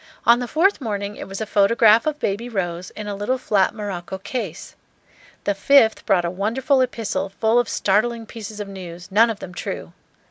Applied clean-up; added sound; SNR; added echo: none; none; none; none.